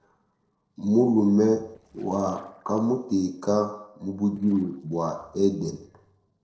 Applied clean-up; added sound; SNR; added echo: neural separator model SepFormer DNS4.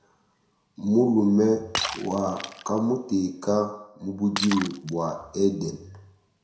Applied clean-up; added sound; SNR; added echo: none; Shatter; 12 dB; reverberation time 0.6 s.